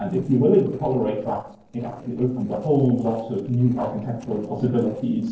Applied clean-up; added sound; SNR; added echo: neural separator model SepFormer DNS4.